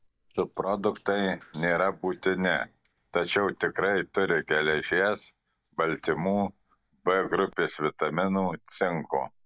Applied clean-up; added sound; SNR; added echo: neural mask model DeepFilterNet 3.